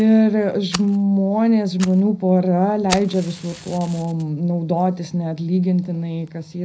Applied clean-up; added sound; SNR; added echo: none; Fire; 18 dB; reverberation time 0.4 s.